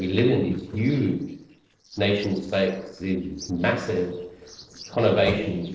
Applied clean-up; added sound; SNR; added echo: neural separator model SepFormer DNS4.